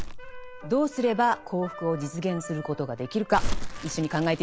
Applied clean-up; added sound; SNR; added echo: none; Crumpling, crinkling; 6 dB; none.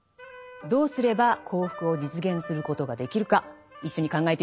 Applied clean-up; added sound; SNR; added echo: none; none; none; none.